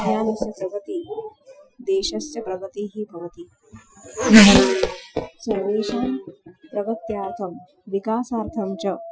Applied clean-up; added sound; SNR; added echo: classical method Wiener filter.